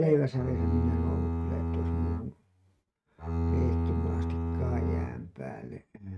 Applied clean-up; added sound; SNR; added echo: neural mask model RNNoise.